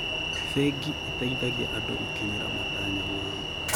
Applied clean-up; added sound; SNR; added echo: none; Train; -2 dB; none.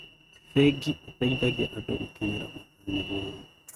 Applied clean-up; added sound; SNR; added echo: neural mask model RNNoise.